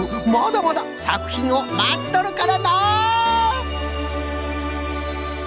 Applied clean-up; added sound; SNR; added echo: none; Truck; 19 dB; none.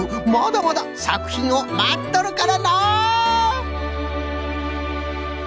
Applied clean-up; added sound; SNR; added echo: none; none; none; none.